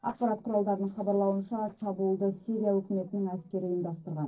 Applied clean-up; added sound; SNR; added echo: neural separator model SepFormer DNS4.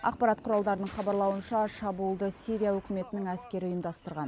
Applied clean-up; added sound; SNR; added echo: none; none; none; none.